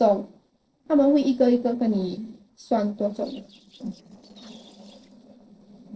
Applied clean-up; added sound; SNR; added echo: neural separator model SepFormer DNS4.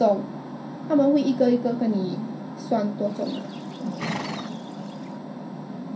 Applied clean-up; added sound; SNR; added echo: none; Livestock, farm animals, working animals; 12 dB; reverberation time 0.3 s.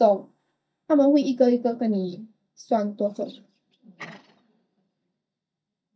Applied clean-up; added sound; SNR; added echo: neural mask model DeepFilterNet 3.